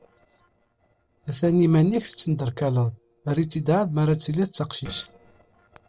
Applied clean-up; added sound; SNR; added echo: neural separator model SepFormer DNS4.